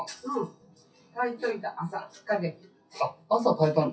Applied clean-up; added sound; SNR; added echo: classical method WPE with log-MMSE.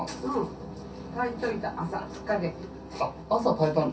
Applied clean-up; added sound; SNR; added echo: none; Piano; 16 dB; reverberation time 0.3 s.